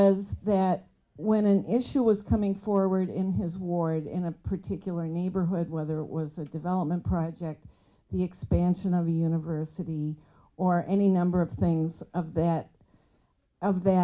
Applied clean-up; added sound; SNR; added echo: none; none; none; none.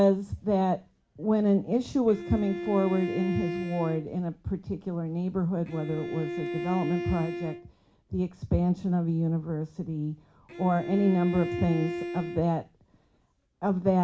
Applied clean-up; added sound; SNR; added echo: none; Bowed string instrument; 7 dB; none.